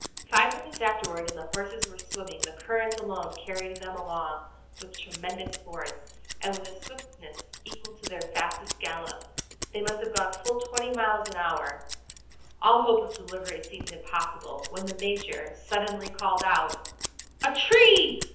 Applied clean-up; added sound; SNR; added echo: none; Scissors; 11 dB; reverberation time 0.8 s.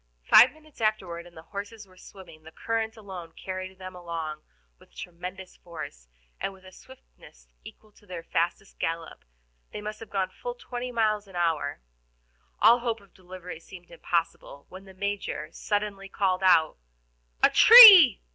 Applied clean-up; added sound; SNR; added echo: none; none; none; none.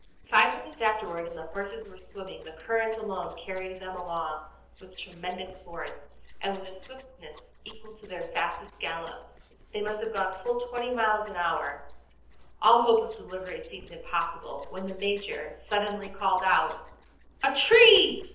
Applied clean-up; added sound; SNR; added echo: neural separator model SepFormer DNS4.